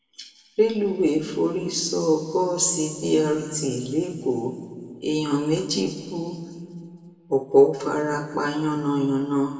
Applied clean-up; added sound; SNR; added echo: none; none; none; reverberation time 2.0 s.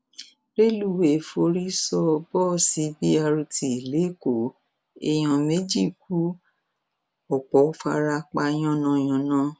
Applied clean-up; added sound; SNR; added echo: none; none; none; none.